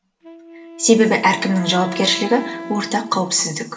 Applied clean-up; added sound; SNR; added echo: none; Wind instrument, woodwind instrument; 14 dB; reverberation time 2.1 s.